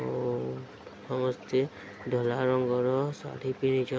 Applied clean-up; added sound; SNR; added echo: none; none; none; none.